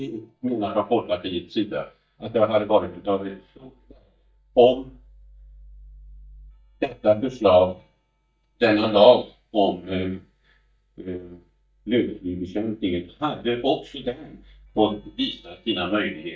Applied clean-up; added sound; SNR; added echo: neural mask model DeepFilterNet 3.